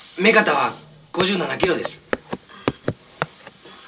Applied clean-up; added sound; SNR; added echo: none; Walk, footsteps; 6 dB; reverberation time 0.2 s.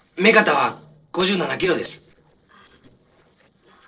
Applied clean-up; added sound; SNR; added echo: neural separator model SepFormer DNS4.